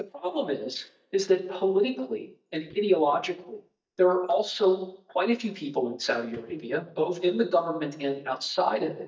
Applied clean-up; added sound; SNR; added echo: neural mask model DeepFilterNet 3.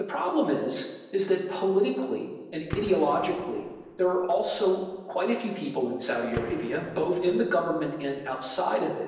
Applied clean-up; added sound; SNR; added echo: none; Gunshot, gunfire; 16 dB; reverberation time 1.0 s.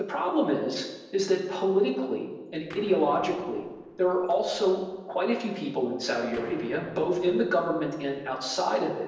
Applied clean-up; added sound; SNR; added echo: neural separator model SepFormer DNS4.